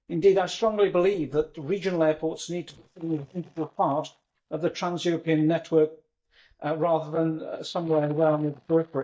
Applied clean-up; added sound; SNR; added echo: neural mask model DeepFilterNet 3.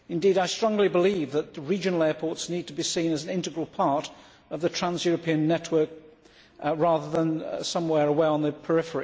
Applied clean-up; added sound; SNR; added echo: none; none; none; none.